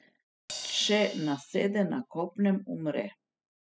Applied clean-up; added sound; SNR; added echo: classical method spectral subtraction.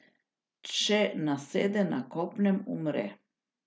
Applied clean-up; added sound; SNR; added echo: none; none; none; none.